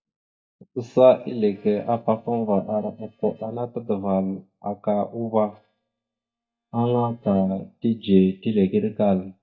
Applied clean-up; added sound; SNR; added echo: neural mask model DeepFilterNet 3.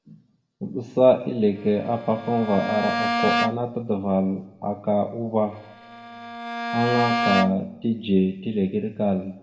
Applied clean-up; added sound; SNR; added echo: none; Bowed string instrument; 5 dB; reverberation time 1.0 s.